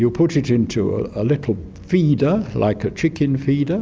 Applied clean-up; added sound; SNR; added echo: none; none; none; none.